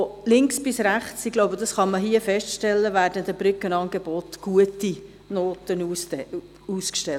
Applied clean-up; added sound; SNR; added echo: none; none; none; none.